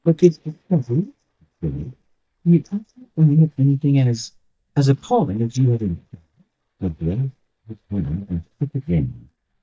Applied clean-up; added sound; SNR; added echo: neural mask model DeepFilterNet 3.